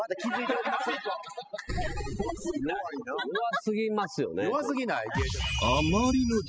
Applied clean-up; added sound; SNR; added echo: classical method spectral subtraction.